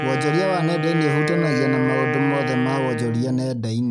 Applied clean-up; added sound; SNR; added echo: none; Wind instrument, woodwind instrument; 4 dB; none.